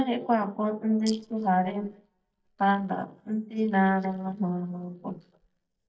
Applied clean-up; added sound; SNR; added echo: neural mask model DeepFilterNet 3.